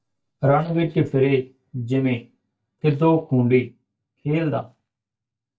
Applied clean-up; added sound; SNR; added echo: neural mask model DeepFilterNet 3.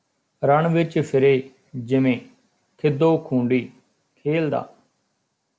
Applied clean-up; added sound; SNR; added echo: none; none; none; none.